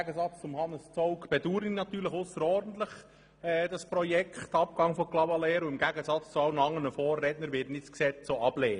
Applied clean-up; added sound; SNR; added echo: none; none; none; none.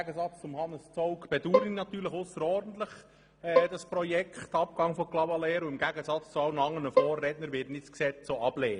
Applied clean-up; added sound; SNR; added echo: none; Bowed string instrument; 2 dB; none.